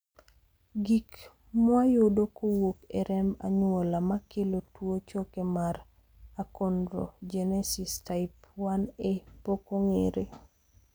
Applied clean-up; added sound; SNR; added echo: none; none; none; none.